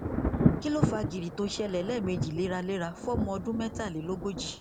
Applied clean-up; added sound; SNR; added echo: none; Thunder; -1 dB; none.